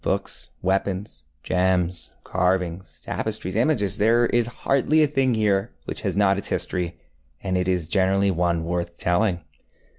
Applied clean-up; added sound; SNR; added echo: none; none; none; none.